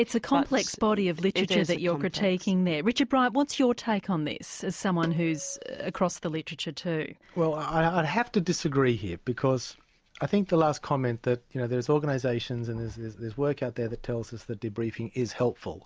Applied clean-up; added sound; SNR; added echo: none; Tabla; 15 dB; none.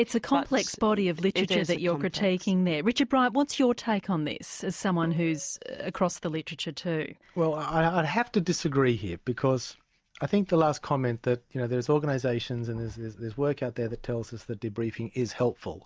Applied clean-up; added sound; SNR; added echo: neural mask model DeepFilterNet 3.